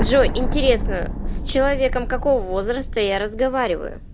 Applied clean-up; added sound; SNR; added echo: none; Explosion; 3 dB; none.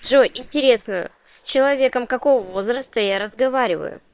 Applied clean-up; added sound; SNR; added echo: neural separator model SepFormer WHAM!.